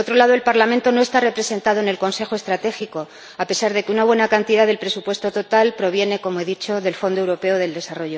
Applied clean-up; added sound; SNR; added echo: none; none; none; none.